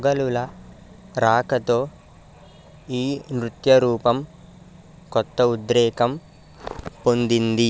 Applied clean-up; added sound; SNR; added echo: none; none; none; none.